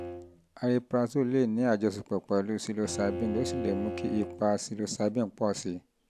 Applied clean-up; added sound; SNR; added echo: none; Bowed string instrument; 10 dB; none.